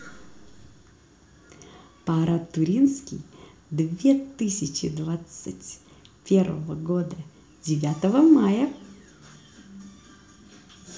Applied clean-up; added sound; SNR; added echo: none; none; none; reverberation time 0.4 s.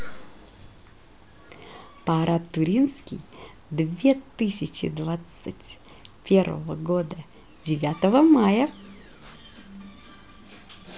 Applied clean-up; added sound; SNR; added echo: none; none; none; none.